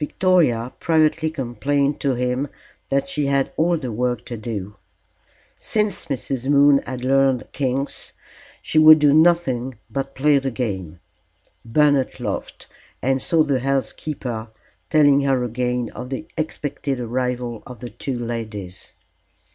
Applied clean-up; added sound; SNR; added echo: none; none; none; none.